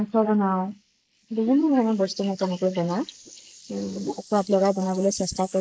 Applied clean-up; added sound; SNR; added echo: neural mask model Resemble Enhance denoiser.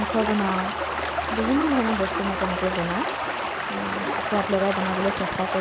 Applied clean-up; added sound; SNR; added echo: none; Stream; 1 dB; none.